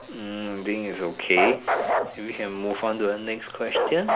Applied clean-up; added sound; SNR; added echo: none; Bark; 2 dB; none.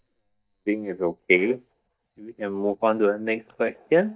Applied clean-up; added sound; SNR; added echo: neural mask model DeepFilterNet 3.